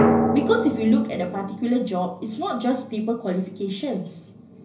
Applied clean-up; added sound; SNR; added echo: none; Drum; 3 dB; reverberation time 0.5 s.